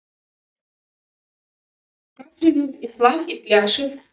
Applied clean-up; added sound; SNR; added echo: neural mask model DeepFilterNet 3.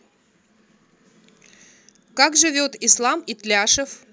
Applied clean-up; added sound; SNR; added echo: none; none; none; none.